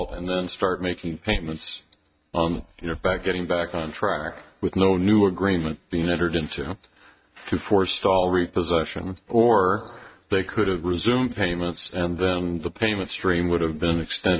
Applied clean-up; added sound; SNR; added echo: neural mask model RNNoise.